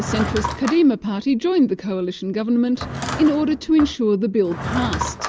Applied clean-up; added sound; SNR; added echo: none; Drawer open or close / Wood; 9 dB; none.